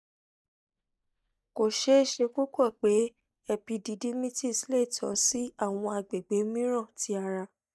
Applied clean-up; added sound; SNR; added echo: neural mask model DeepFilterNet 3.